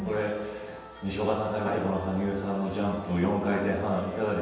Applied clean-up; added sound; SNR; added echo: none; none; none; reverberation time 1.2 s.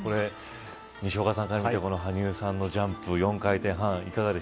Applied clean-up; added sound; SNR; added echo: none; none; none; none.